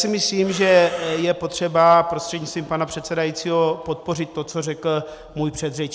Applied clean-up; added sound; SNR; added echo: none; Breathing; 14 dB; none.